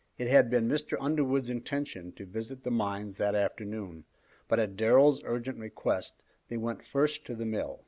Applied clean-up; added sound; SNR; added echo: none; none; none; none.